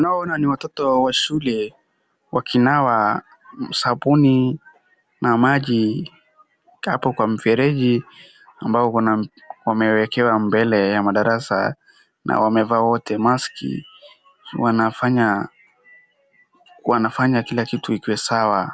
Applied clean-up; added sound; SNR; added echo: none; none; none; none.